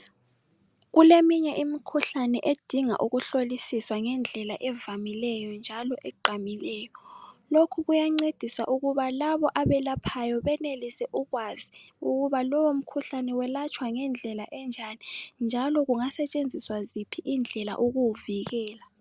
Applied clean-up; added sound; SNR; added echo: none; none; none; none.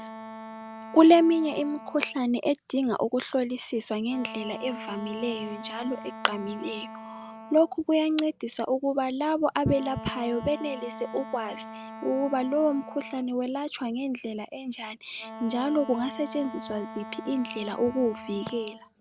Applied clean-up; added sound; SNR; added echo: none; Wind instrument, woodwind instrument; 15 dB; none.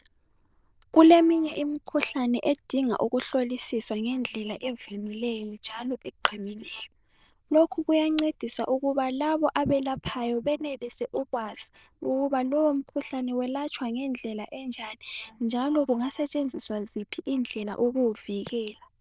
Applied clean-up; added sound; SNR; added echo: neural diffusion model UNIVERSE++.